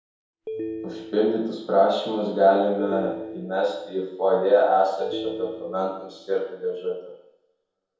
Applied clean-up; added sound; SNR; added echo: none; Telephone; 12 dB; reverberation time 2.0 s.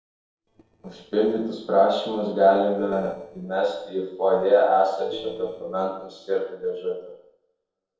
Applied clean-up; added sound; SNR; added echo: neural separator model SepFormer DNS4.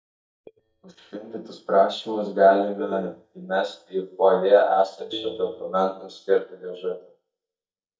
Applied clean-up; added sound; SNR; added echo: neural mask model DeepFilterNet 3.